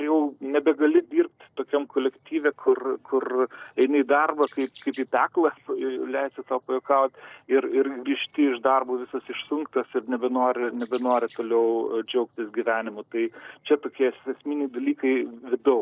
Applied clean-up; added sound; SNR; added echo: neural separator model SepFormer DNS4.